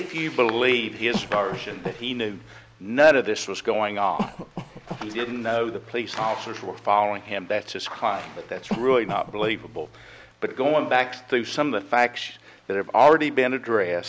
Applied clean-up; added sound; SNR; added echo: none; Cough; 13 dB; none.